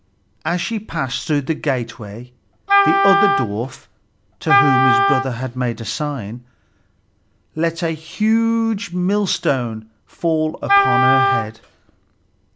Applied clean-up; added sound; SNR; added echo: none; Wind instrument, woodwind instrument; -4 dB; none.